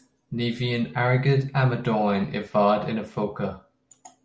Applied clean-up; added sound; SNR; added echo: none; none; none; none.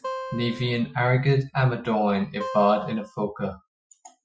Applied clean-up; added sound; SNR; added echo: classical method Wiener filter.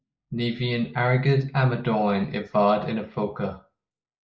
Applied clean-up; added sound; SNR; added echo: neural mask model Resemble Enhance denoiser.